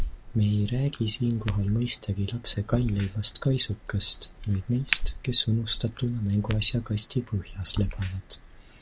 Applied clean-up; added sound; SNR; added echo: none; Crack; 10 dB; none.